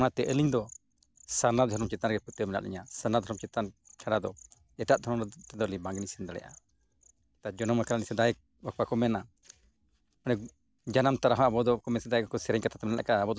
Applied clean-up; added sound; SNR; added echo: none; none; none; none.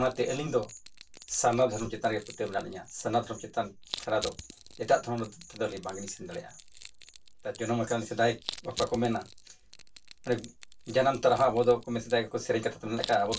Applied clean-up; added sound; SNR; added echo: none; Crushing; 17 dB; reverberation time 0.2 s.